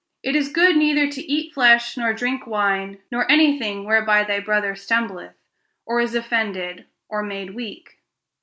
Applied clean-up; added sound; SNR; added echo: none; none; none; none.